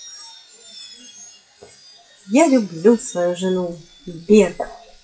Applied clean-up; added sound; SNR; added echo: classical method WPE with log-MMSE.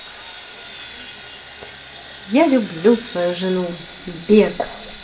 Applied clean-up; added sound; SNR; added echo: none; Sawing; 12 dB; reverberation time 0.5 s.